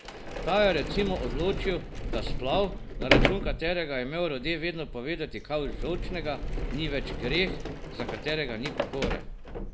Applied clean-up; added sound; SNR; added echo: none; Sliding door; 0 dB; none.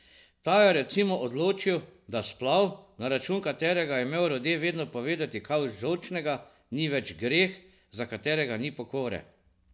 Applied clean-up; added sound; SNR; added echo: none; none; none; none.